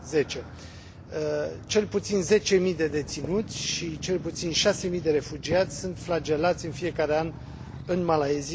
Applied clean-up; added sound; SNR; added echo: none; Motorcycle; 13 dB; none.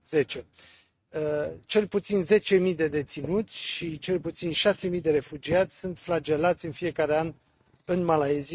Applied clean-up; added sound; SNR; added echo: neural mask model RNNoise.